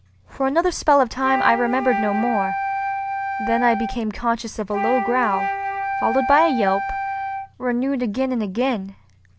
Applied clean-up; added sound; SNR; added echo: none; Wind instrument, woodwind instrument; 4 dB; none.